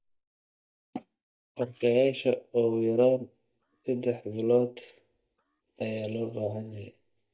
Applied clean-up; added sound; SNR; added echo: neural mask model DeepFilterNet 3.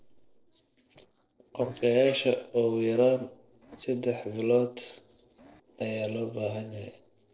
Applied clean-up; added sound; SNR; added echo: neural separator model SepFormer DNS4.